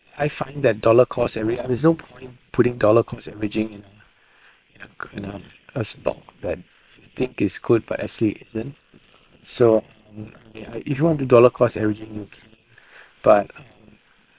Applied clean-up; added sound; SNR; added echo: neural separator model SepFormer WHAM!.